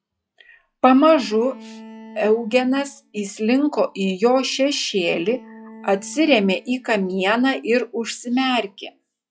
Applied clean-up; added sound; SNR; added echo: classical method log-MMSE.